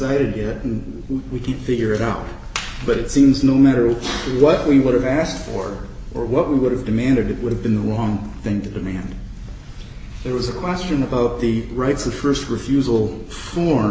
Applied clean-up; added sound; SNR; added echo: none; none; none; none.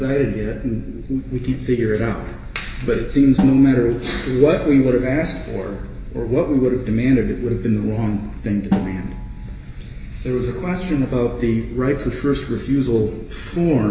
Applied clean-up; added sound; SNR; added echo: none; Snare drum; 12 dB; reverberation time 2.0 s.